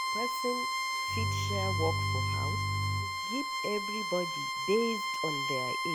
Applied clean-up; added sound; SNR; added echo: none; Bowed string instrument + Bowed string instrument; -4 dB; none.